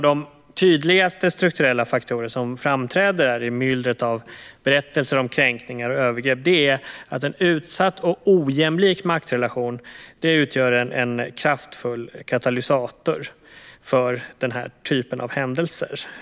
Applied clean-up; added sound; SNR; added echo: none; none; none; none.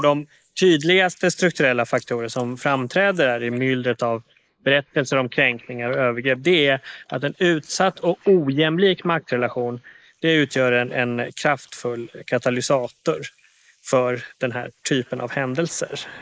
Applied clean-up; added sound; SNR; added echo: neural mask model Resemble Enhance denoiser.